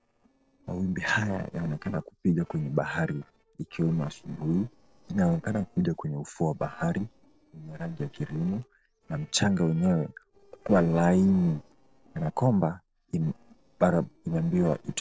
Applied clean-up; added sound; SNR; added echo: neural separator model SepFormer DNS4.